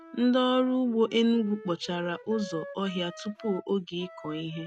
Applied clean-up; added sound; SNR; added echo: none; Wind instrument, woodwind instrument; 18 dB; none.